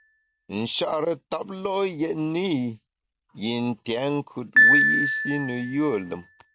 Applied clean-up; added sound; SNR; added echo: none; Piano; -1 dB; none.